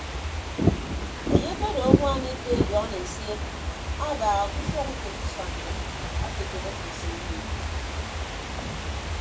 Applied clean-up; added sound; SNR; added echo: none; Fireworks / Ocean; -4 dB; reverberation time 0.2 s.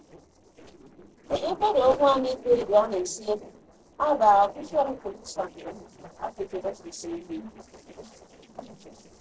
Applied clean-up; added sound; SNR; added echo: neural separator model SepFormer DNS4.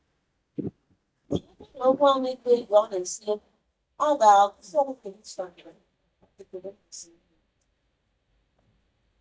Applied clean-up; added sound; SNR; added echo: neural mask model DeepFilterNet 3.